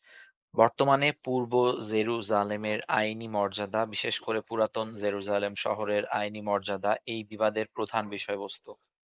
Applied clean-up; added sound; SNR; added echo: neural mask model Resemble Enhance denoiser.